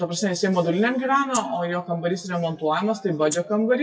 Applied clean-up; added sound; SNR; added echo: classical method WPE with log-MMSE.